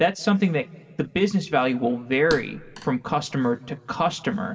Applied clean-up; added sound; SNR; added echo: none; Thump, thud; 15 dB; reverberation time 1.1 s.